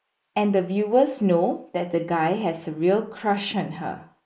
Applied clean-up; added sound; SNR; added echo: neural mask model Resemble Enhance denoiser.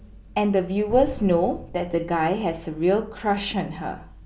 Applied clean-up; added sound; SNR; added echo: none; Drum; 16 dB; none.